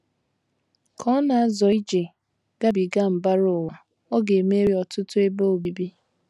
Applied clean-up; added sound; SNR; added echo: none; none; none; none.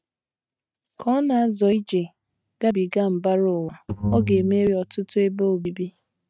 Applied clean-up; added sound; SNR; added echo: neural mask model RNNoise.